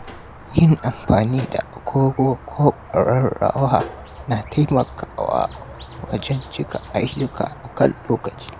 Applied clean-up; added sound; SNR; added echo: none; Squeak; 16 dB; none.